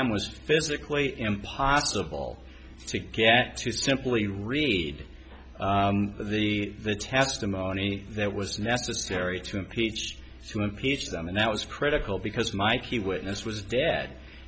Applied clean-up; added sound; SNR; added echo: none; none; none; none.